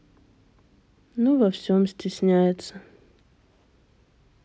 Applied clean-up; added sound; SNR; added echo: none; none; none; none.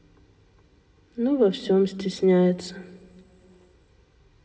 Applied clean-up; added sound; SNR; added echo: none; none; none; reverberation time 2.0 s.